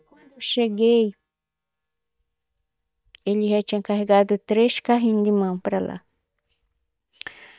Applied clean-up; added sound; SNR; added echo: neural mask model DeepFilterNet 3.